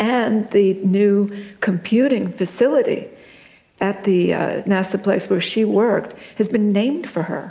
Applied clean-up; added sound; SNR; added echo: none; none; none; none.